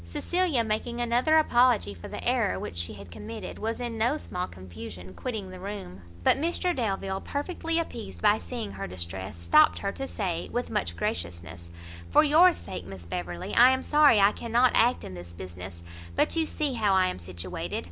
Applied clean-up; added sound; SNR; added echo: none; none; none; none.